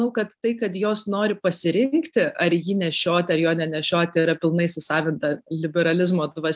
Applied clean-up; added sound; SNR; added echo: none; none; none; none.